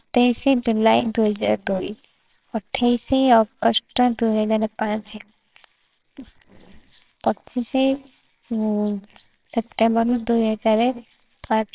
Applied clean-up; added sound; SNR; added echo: neural separator model SepFormer WHAMR!.